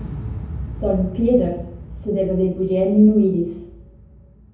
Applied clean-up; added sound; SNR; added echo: none; Explosion; 12 dB; reverberation time 0.7 s.